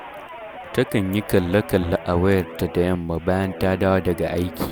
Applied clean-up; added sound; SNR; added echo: none; Guitar; 15 dB; none.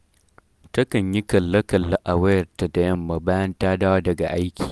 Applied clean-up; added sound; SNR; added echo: none; none; none; none.